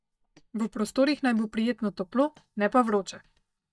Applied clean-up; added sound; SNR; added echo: neural mask model DeepFilterNet 3.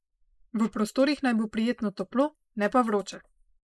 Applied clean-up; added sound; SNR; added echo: neural mask model Resemble Enhance denoiser.